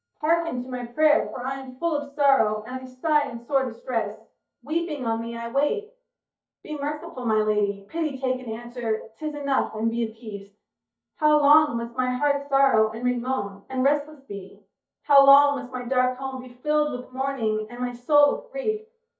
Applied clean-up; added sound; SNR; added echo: neural mask model DeepFilterNet 3.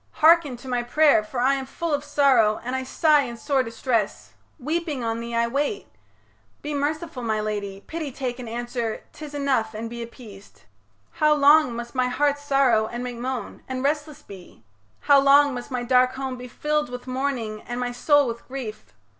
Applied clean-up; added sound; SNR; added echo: none; none; none; none.